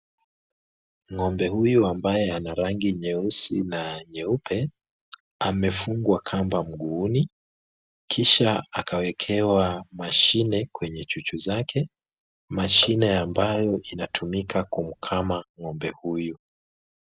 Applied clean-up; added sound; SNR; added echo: none; Bathtub (filling or washing) / Water / Splash, splatter; 19 dB; none.